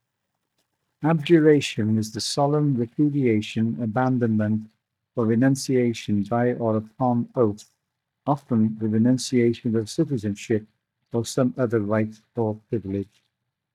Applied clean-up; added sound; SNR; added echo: neural mask model DeepFilterNet 3.